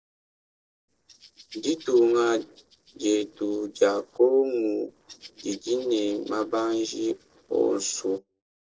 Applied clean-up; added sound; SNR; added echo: neural separator model SepFormer DNS4.